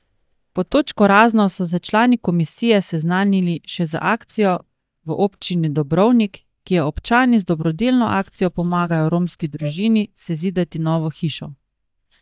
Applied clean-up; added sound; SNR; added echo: neural mask model DeepFilterNet 3.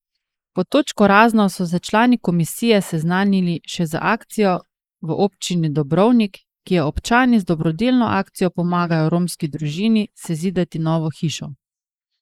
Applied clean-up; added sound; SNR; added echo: neural mask model Resemble Enhance denoiser.